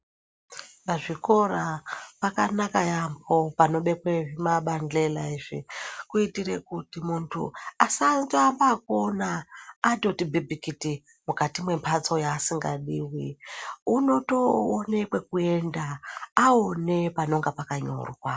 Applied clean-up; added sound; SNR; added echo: none; none; none; none.